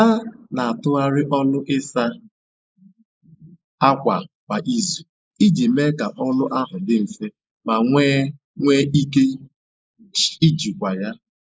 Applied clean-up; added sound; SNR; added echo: neural mask model Resemble Enhance denoiser.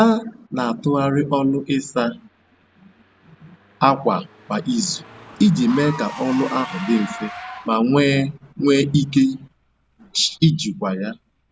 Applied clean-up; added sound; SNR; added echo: none; Engine / Car; 19 dB; none.